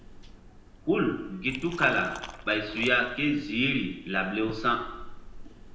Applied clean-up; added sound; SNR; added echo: none; Liquid; 14 dB; reverberation time 0.8 s.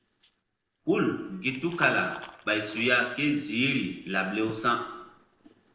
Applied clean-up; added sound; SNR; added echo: neural separator model SepFormer DNS4.